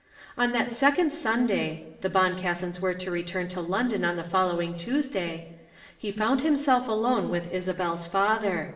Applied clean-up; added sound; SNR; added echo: none; none; none; reverberation time 1.3 s.